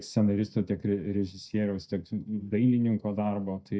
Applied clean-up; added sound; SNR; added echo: neural mask model DeepFilterNet 3.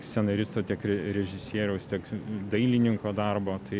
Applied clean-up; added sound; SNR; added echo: none; none; none; none.